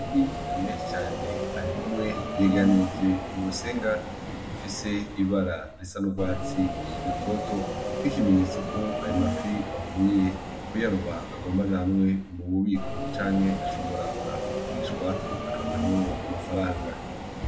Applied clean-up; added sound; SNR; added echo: none; Subway, metro, underground; 4 dB; reverberation time 0.5 s.